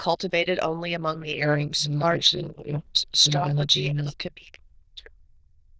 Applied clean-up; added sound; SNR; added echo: neural diffusion model UNIVERSE++.